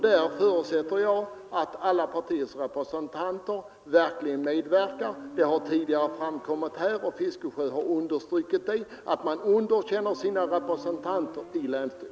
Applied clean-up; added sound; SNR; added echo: none; Motorcycle; 18 dB; none.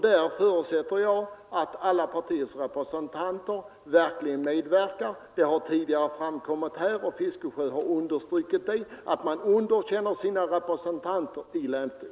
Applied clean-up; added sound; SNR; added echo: none; none; none; none.